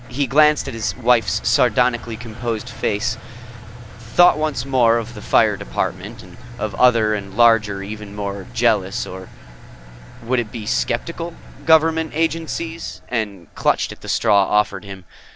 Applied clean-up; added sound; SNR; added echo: none; Engine; 15 dB; none.